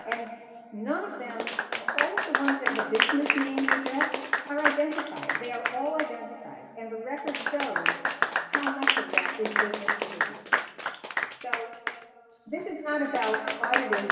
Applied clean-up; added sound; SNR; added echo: none; Applause / Clapping; -2 dB; reverberation time 2.4 s.